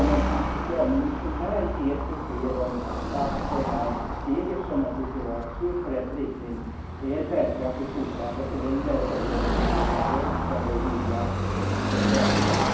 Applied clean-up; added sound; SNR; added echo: none; Car passing by / Traffic noise, roadway noise; -1 dB; reverberation time 1.2 s.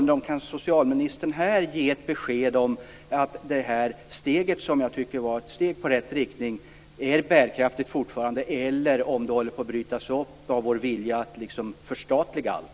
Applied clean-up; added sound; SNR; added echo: none; none; none; none.